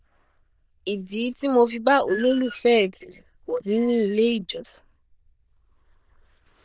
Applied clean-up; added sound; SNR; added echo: neural diffusion model UNIVERSE++.